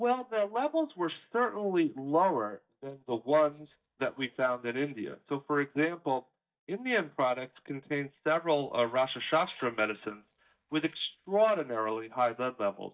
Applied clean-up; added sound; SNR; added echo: neural mask model DeepFilterNet 3.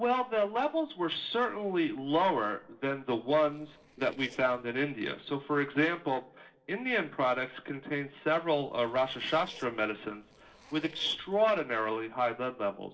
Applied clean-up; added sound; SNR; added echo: neural separator model SepFormer DNS4.